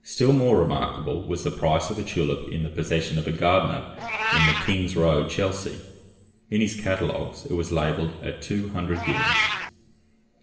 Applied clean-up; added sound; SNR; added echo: none; Meow; 8 dB; reverberation time 1.3 s.